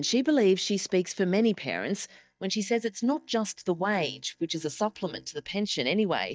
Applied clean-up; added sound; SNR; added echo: neural mask model DeepFilterNet 3.